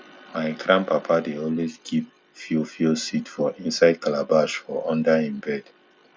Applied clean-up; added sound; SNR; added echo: none; none; none; none.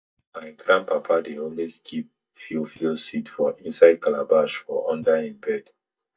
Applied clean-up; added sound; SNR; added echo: neural mask model DeepFilterNet 3.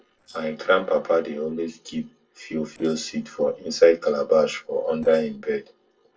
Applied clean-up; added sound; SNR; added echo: neural separator model SepFormer DNS4.